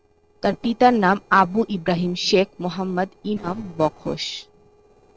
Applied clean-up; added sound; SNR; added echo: neural separator model SepFormer DNS4.